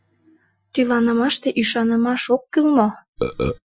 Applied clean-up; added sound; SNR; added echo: classical method Wiener filter.